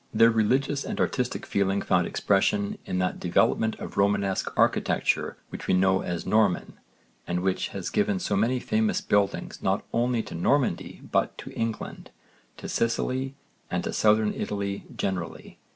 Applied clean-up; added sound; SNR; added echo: none; none; none; none.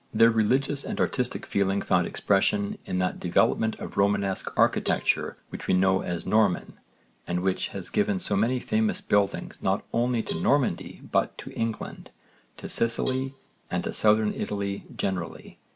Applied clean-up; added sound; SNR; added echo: none; Cowbell; 14 dB; none.